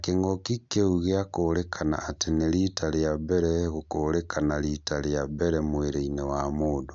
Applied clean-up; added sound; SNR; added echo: none; none; none; none.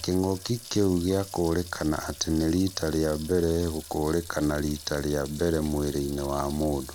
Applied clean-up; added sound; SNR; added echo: none; Sink (filling or washing) / Water tap, faucet; 17 dB; none.